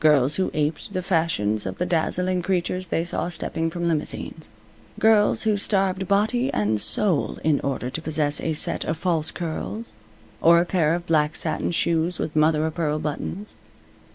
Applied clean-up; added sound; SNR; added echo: none; none; none; none.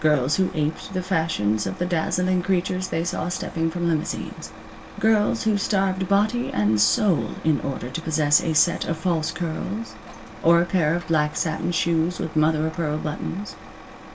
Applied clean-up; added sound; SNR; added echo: none; Truck; 17 dB; reverberation time 0.2 s.